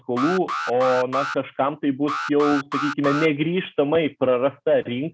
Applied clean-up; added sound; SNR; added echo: none; Alarm; 7 dB; none.